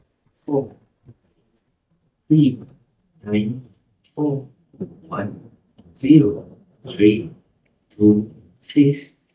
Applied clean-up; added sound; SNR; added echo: neural mask model DeepFilterNet 3.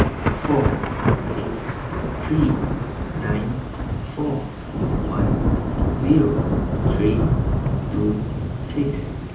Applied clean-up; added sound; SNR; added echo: none; Thunder / Rain; -3 dB; reverberation time 0.6 s.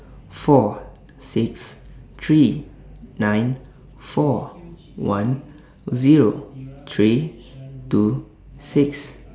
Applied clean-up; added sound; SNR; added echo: none; none; none; none.